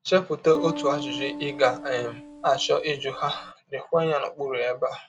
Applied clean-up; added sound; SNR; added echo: none; Piano; 10 dB; none.